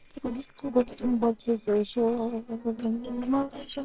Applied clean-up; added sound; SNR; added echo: neural separator model SepFormer WHAMR!.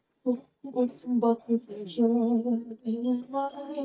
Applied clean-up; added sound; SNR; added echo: neural mask model DeepFilterNet 3.